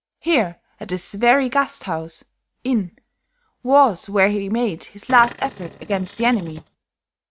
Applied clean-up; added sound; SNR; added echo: neural mask model RNNoise.